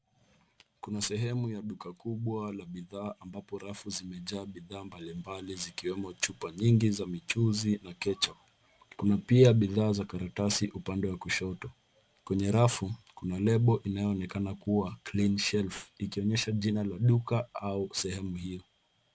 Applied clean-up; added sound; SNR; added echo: none; none; none; none.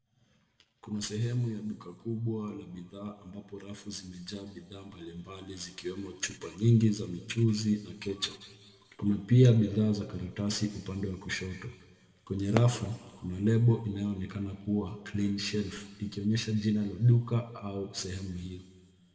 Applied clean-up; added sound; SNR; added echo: none; Fireworks; 9 dB; reverberation time 1.3 s.